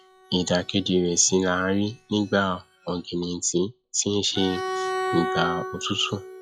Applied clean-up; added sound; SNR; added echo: classical method log-MMSE.